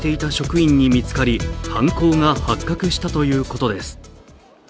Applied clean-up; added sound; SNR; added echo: none; none; none; none.